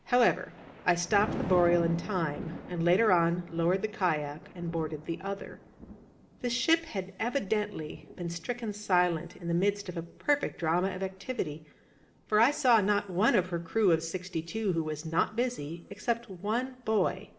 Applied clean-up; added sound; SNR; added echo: none; Thunder; 16 dB; reverberation time 0.8 s.